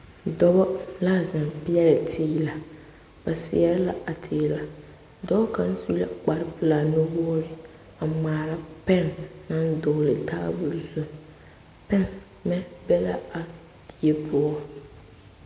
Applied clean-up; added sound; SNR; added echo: none; none; none; none.